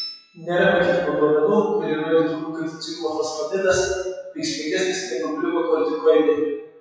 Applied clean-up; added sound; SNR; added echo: classical method WPE with log-MMSE.